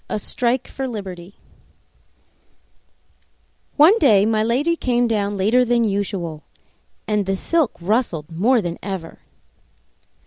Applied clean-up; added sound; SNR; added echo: none; none; none; none.